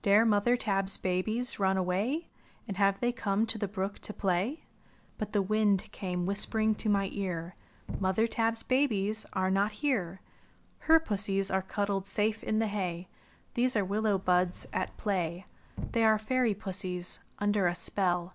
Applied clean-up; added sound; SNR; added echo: none; Sliding door / Slam / Wood; 15 dB; none.